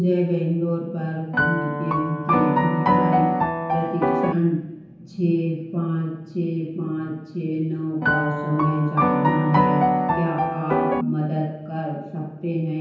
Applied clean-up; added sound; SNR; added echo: none; Piano; -3 dB; reverberation time 0.9 s.